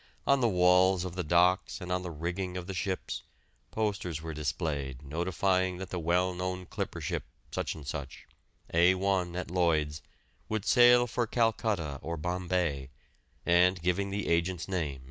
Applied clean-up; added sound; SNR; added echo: none; none; none; none.